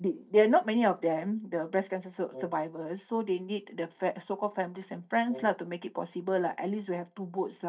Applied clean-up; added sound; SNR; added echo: neural mask model DeepFilterNet 3.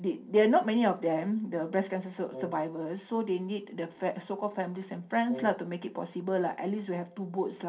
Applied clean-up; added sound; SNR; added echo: none; Wind instrument, woodwind instrument; 14 dB; reverberation time 0.3 s.